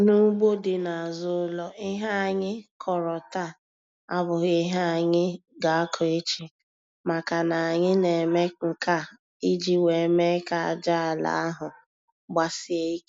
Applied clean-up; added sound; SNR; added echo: none; none; none; none.